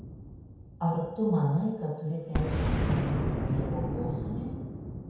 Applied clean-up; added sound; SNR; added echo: none; Boom; 1 dB; reverberation time 0.9 s.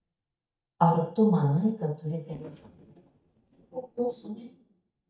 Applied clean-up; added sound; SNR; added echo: neural mask model DeepFilterNet 3.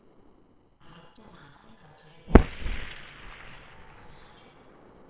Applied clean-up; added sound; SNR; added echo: neural separator model SepFormer WHAMR!.